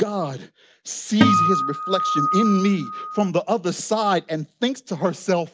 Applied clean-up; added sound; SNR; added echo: none; Acoustic guitar; -1 dB; none.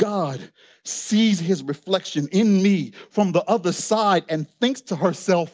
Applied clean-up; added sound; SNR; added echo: none; none; none; none.